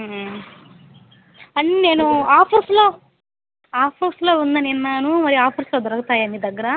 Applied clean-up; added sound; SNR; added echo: none; none; none; none.